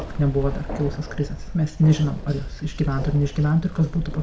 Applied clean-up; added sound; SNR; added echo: none; Keys jangling; 8 dB; reverberation time 0.4 s.